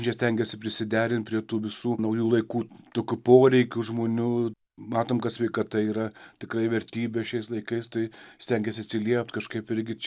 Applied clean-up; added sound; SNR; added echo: none; none; none; none.